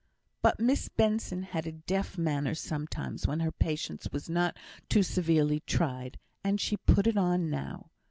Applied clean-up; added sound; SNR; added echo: none; none; none; none.